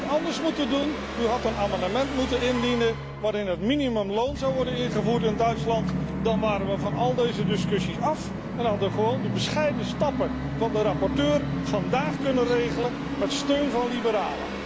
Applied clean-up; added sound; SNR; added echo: none; Musical instrument; 3 dB; none.